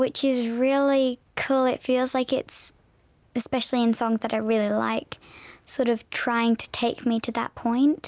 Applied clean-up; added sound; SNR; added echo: none; none; none; none.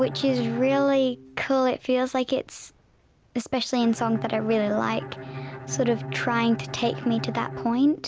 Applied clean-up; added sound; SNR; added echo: none; Bowed string instrument; 12 dB; none.